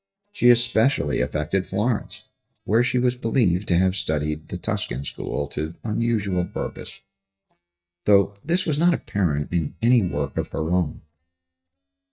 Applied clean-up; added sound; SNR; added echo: neural mask model DeepFilterNet 3.